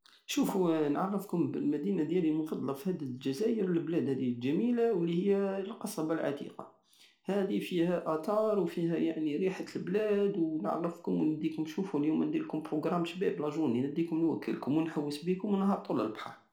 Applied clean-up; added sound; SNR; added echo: none; none; none; reverberation time 0.4 s.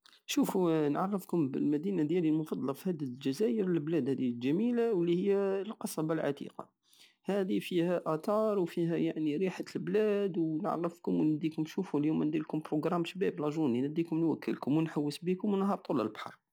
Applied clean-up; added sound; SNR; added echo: none; none; none; none.